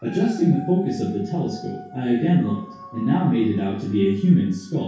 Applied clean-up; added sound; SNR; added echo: none; Dog; 20 dB; reverberation time 0.6 s.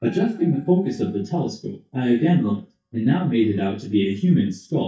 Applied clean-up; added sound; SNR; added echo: neural mask model DeepFilterNet 3.